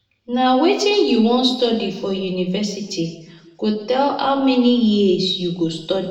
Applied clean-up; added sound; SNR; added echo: none; none; none; reverberation time 0.9 s.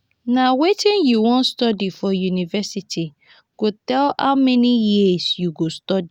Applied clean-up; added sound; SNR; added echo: none; none; none; none.